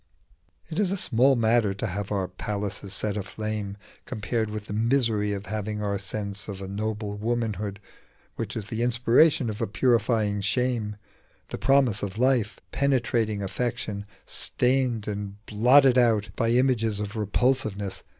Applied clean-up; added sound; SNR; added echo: none; none; none; none.